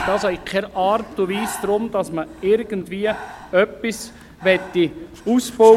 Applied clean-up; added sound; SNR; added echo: none; Breathing; 16 dB; none.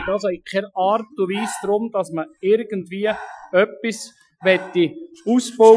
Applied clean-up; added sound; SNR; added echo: classical method Wiener filter.